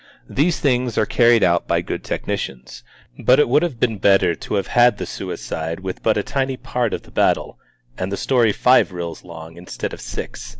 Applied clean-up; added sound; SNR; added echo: none; none; none; none.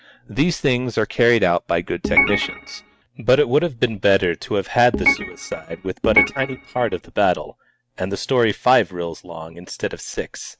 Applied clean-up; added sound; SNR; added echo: neural mask model RNNoise.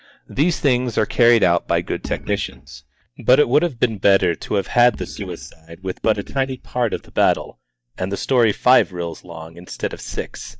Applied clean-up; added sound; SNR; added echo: neural mask model DeepFilterNet 3.